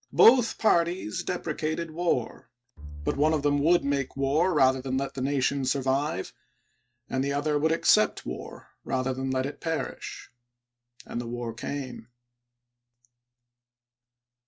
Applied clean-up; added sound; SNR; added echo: neural mask model RNNoise.